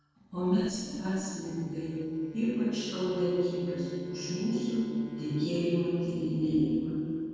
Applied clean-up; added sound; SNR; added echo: neural separator model SepFormer DNS4.